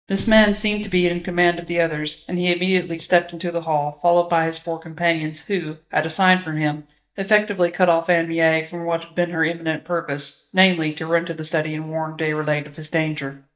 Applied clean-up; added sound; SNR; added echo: neural mask model DeepFilterNet 3.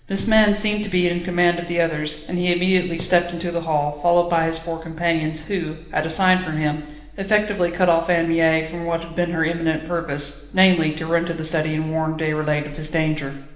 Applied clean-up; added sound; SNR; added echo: none; Engine starting; 17 dB; reverberation time 1.0 s.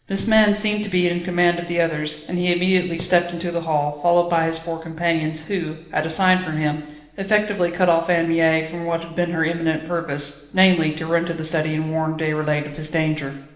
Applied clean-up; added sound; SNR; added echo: neural separator model SepFormer DNS4.